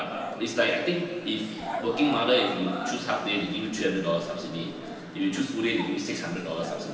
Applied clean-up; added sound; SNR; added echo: none; Growling; 11 dB; reverberation time 2.3 s.